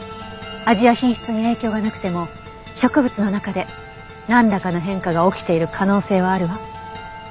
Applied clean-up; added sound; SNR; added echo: none; none; none; none.